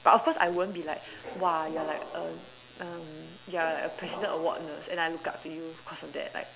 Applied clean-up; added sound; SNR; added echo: none; Squeak; 12 dB; none.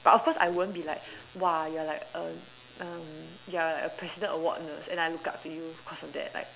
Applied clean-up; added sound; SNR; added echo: none; none; none; none.